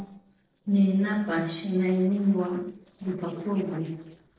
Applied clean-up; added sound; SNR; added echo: neural separator model SepFormer DNS4.